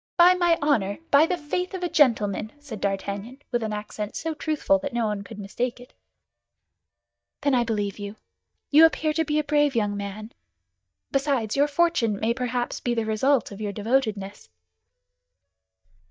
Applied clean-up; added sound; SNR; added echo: neural mask model DeepFilterNet 3.